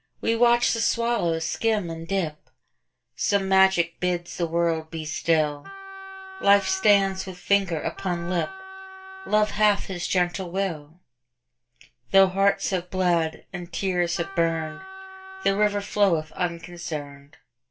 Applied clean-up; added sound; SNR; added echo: none; Wind instrument, woodwind instrument; 15 dB; reverberation time 0.2 s.